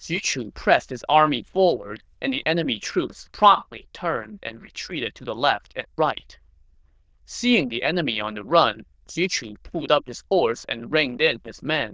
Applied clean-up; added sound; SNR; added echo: neural diffusion model UNIVERSE++.